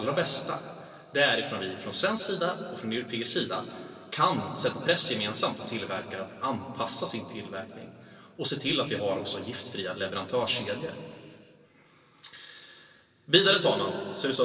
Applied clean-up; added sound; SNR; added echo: none; none; none; reverberation time 2.4 s.